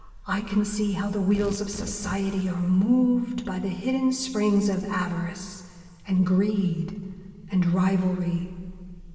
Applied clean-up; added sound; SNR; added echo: none; Tearing; 18 dB; reverberation time 2.0 s.